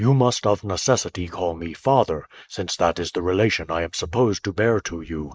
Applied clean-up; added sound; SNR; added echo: neural mask model Resemble Enhance denoiser.